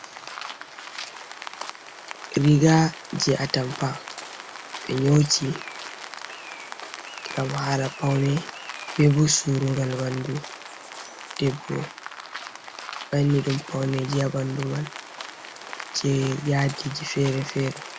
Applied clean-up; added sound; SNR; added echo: none; Rain; 12 dB; none.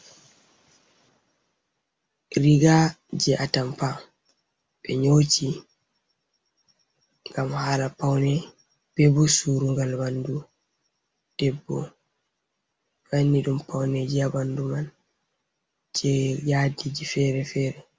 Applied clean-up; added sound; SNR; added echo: none; none; none; none.